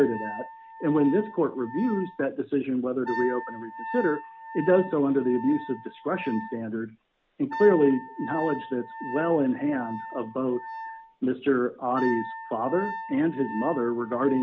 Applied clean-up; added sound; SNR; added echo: none; Wind instrument, woodwind instrument; 11 dB; none.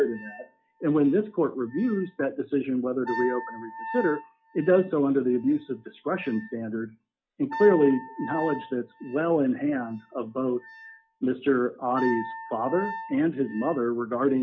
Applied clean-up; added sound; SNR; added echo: classical method log-MMSE.